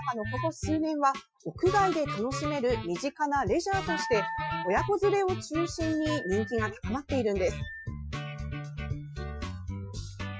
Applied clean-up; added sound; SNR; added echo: classical method Wiener filter.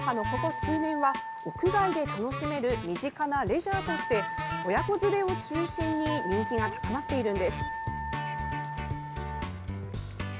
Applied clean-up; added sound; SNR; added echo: none; Wind instrument, woodwind instrument; 8 dB; none.